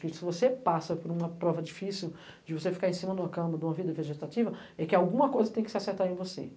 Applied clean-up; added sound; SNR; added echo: none; none; none; none.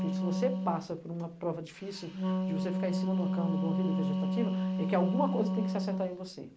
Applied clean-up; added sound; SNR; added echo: none; Wind instrument, woodwind instrument; -3 dB; none.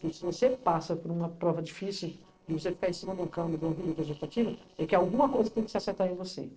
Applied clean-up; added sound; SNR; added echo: neural separator model SepFormer DNS4.